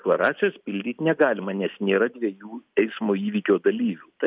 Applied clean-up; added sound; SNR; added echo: none; none; none; none.